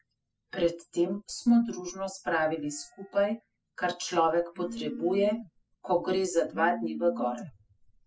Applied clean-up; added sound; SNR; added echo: classical method spectral subtraction.